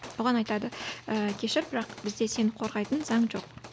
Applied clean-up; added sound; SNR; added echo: none; Gunshot, gunfire; 17 dB; none.